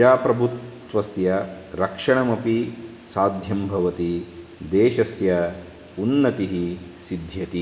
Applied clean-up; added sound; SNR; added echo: none; none; none; none.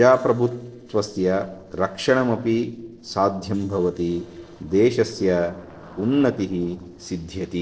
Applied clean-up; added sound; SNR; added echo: neural separator model SepFormer DNS4.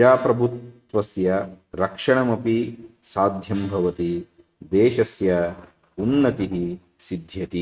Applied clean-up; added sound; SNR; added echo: neural mask model RNNoise.